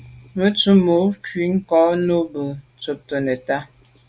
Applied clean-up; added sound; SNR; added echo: none; none; none; none.